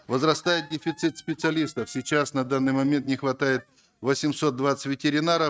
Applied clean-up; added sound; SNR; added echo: neural mask model RNNoise.